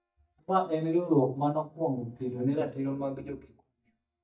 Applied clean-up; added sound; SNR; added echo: neural mask model DeepFilterNet 3.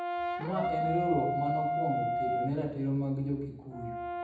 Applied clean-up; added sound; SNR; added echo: none; Brass instrument; 0 dB; reverberation time 0.8 s.